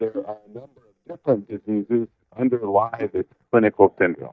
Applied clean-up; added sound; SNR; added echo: neural mask model DeepFilterNet 3.